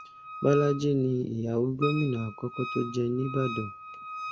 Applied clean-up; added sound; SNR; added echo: none; Wind instrument, woodwind instrument; 11 dB; none.